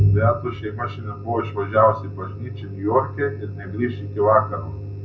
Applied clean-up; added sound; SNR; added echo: none; none; none; reverberation time 0.4 s.